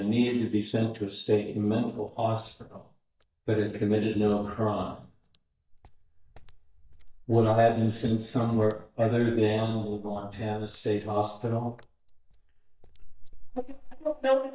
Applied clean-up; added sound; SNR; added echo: neural mask model DeepFilterNet 3.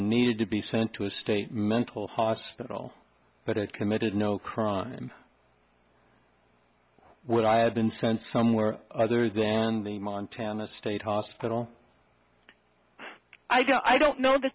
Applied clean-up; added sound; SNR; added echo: none; none; none; none.